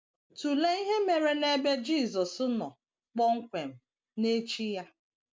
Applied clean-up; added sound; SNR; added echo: none; none; none; none.